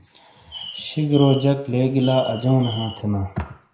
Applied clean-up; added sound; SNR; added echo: none; Bird; 16 dB; reverberation time 0.5 s.